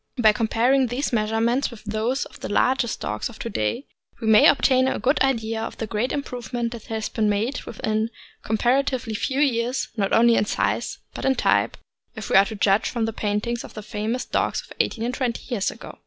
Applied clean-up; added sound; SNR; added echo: none; none; none; none.